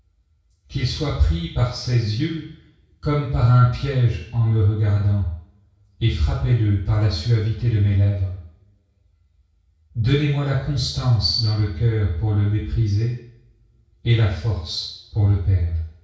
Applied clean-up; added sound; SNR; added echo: none; none; none; reverberation time 0.6 s.